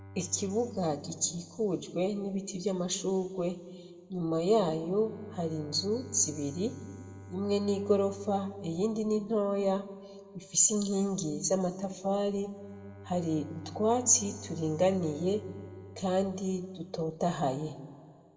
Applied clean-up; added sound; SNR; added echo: none; Bowed string instrument; 19 dB; reverberation time 1.3 s.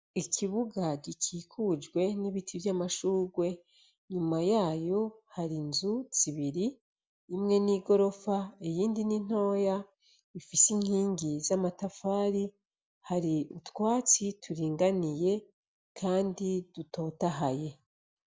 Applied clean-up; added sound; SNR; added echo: none; none; none; none.